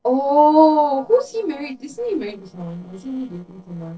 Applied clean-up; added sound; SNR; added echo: neural separator model SepFormer DNS4.